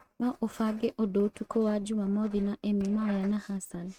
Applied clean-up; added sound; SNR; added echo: neural mask model RNNoise.